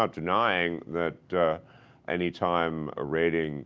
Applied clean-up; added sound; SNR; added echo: none; none; none; none.